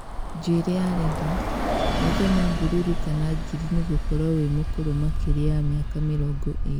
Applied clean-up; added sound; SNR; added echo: none; Bus; 0 dB; none.